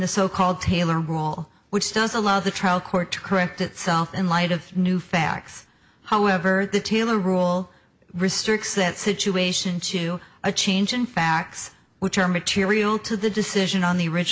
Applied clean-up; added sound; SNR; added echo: none; none; none; none.